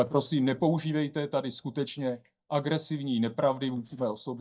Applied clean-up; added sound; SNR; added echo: neural mask model DeepFilterNet 3.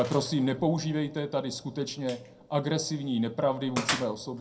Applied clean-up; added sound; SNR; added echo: none; Gunshot, gunfire; 11 dB; reverberation time 0.2 s.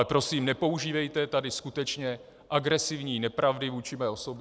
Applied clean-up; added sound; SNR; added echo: none; none; none; none.